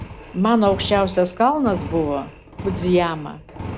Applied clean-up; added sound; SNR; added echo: none; Engine; 12 dB; none.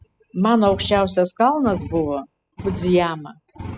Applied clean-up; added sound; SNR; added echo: classical method spectral subtraction.